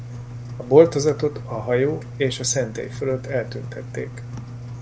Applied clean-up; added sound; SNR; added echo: none; Engine; 11 dB; none.